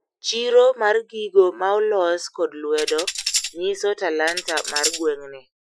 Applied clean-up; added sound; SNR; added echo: classical method Wiener filter.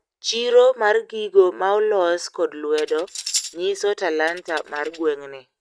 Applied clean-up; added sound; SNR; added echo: neural mask model RNNoise.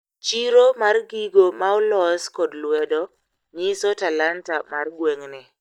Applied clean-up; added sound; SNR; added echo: neural mask model DeepFilterNet 3.